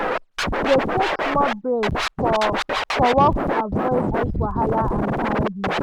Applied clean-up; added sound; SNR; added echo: none; Scratching (performance technique); 0 dB; none.